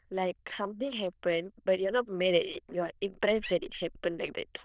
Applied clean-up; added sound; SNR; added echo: neural diffusion model UNIVERSE++.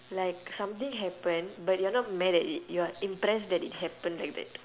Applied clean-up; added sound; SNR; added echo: none; none; none; none.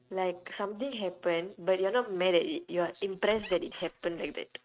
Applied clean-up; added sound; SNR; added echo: neural mask model RNNoise.